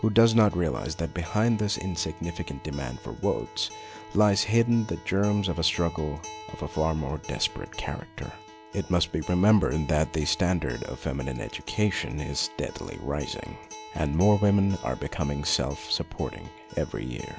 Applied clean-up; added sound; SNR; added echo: none; Acoustic guitar; 17 dB; none.